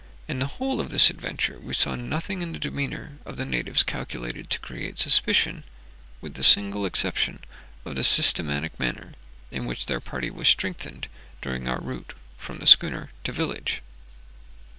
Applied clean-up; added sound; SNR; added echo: none; none; none; none.